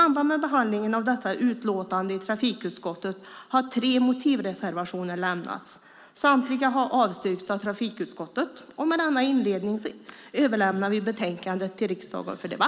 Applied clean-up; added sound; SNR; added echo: none; none; none; none.